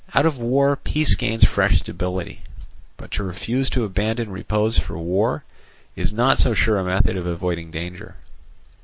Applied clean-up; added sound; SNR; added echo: none; none; none; none.